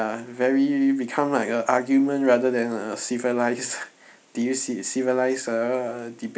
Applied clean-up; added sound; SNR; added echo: none; none; none; none.